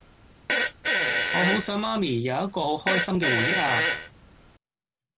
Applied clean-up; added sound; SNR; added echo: none; Fart; -1 dB; none.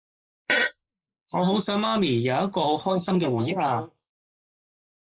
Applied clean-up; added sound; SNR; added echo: neural mask model Resemble Enhance denoiser.